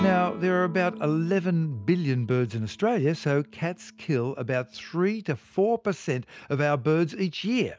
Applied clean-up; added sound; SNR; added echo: none; Guitar; 17 dB; none.